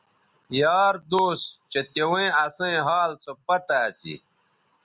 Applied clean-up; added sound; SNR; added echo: none; none; none; none.